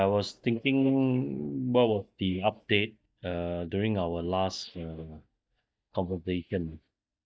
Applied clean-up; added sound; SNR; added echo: neural mask model DeepFilterNet 3.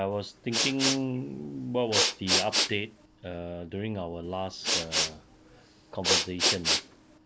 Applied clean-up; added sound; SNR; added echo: none; Respiratory sounds; -3 dB; none.